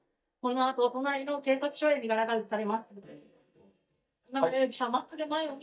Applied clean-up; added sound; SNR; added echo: neural mask model DeepFilterNet 3.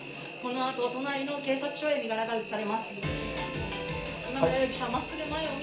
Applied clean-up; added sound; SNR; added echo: none; Engine; 12 dB; reverberation time 0.4 s.